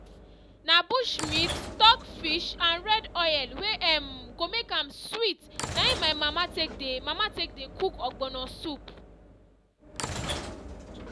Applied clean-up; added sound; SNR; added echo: none; Sliding door / Train; 11 dB; none.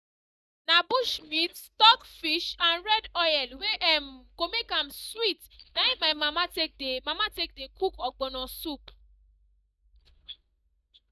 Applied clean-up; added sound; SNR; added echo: neural mask model DeepFilterNet 3.